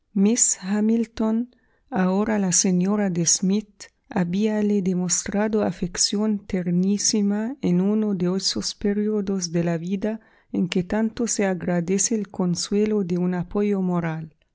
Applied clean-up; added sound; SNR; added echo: none; none; none; none.